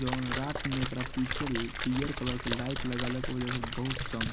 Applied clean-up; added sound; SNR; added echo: none; Splash, splatter; 1 dB; none.